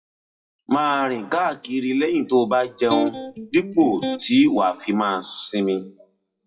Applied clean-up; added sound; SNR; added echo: classical method WPE with log-MMSE.